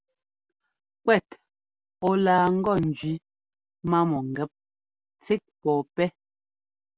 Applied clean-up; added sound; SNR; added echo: none; none; none; none.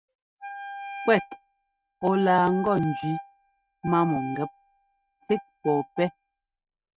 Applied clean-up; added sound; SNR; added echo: neural mask model RNNoise.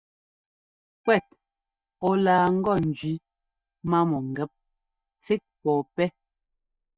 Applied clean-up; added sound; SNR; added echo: neural mask model DeepFilterNet 3.